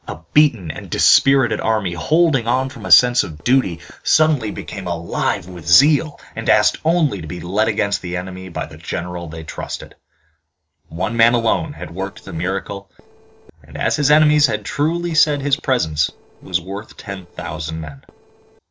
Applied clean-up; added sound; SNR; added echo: neural separator model SepFormer DNS4.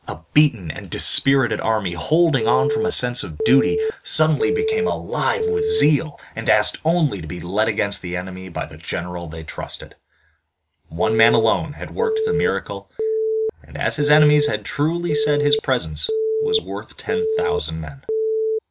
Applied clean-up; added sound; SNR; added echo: none; Telephone; 1 dB; none.